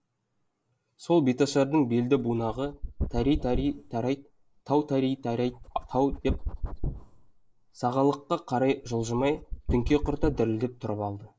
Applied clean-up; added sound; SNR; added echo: neural mask model Resemble Enhance denoiser.